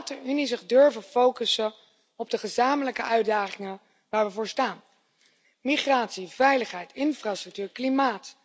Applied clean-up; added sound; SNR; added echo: none; none; none; none.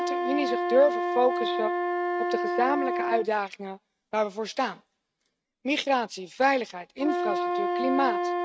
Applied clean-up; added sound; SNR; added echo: neural mask model RNNoise.